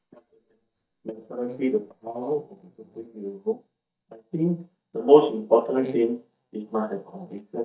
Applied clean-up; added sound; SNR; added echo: neural mask model DeepFilterNet 3.